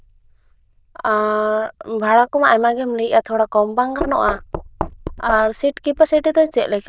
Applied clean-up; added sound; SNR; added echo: neural diffusion model UNIVERSE++.